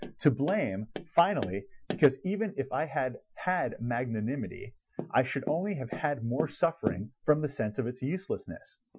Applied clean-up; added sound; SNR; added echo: classical method Wiener filter.